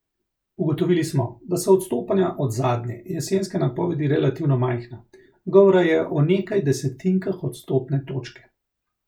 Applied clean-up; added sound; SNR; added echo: none; none; none; none.